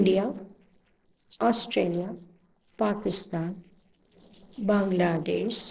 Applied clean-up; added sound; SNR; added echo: neural separator model SepFormer DNS4.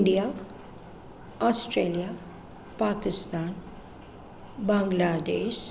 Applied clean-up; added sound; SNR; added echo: none; none; none; none.